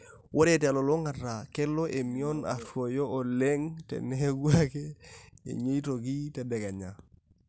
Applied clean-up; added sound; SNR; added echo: none; none; none; none.